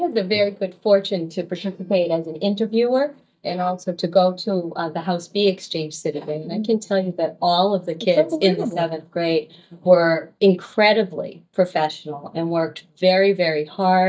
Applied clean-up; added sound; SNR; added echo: neural mask model DeepFilterNet 3.